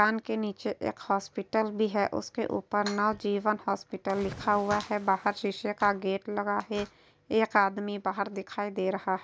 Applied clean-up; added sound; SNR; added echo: none; Splash, splatter; 18 dB; none.